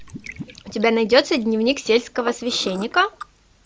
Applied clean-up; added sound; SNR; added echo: none; Liquid; 16 dB; none.